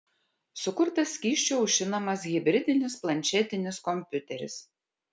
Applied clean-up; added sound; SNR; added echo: none; none; none; none.